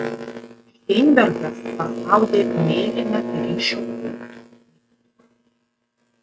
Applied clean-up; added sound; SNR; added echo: neural mask model RNNoise.